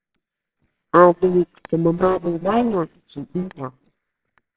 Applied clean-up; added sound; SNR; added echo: neural separator model SepFormer WHAMR!.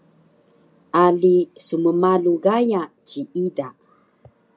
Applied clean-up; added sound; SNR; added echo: none; none; none; none.